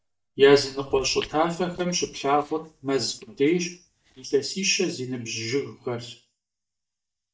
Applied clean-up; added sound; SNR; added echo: neural mask model DeepFilterNet 3.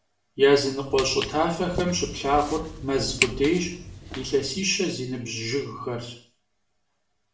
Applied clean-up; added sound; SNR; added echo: none; Walk, footsteps; 8 dB; reverberation time 0.5 s.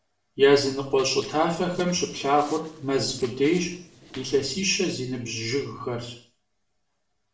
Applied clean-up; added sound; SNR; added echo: neural separator model SepFormer DNS4.